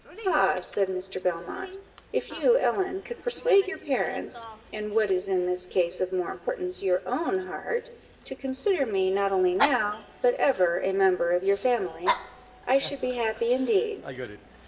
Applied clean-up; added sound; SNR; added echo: none; Dog; 13 dB; reverberation time 1.8 s.